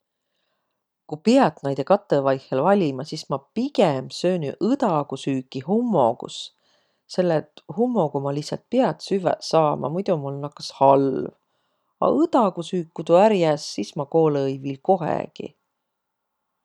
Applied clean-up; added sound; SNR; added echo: none; none; none; none.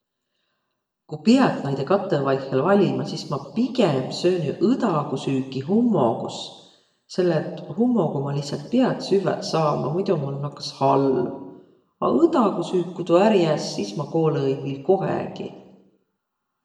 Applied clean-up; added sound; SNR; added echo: none; none; none; reverberation time 0.9 s.